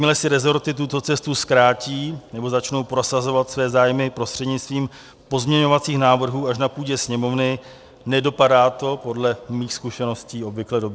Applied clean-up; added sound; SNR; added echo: none; none; none; none.